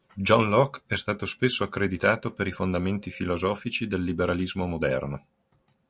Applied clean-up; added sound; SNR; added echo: none; none; none; none.